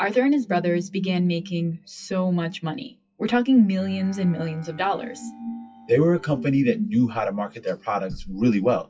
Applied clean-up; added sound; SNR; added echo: classical method WPE with log-MMSE.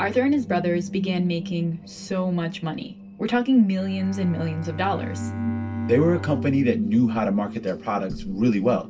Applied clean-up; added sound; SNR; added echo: none; Bowed string instrument; 14 dB; reverberation time 0.2 s.